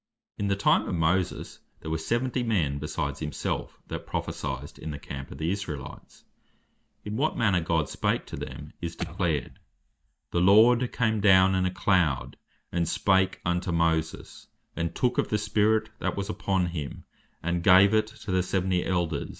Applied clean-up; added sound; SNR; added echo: neural mask model DeepFilterNet 3.